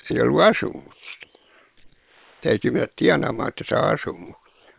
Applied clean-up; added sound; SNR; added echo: neural separator model SepFormer WHAM!.